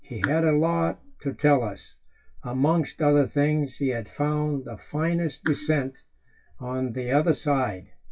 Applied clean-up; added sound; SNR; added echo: classical method WPE with log-MMSE.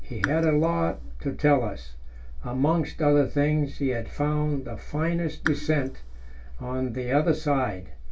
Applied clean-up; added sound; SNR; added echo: none; Raindrop / Drip; 11 dB; reverberation time 0.2 s.